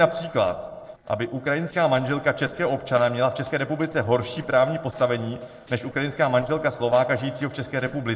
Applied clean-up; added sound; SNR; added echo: neural separator model SepFormer DNS4.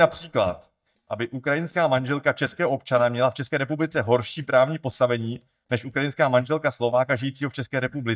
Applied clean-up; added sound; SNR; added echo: neural mask model DeepFilterNet 3.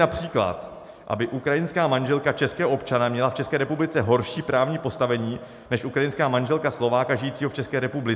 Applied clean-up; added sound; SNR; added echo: none; none; none; none.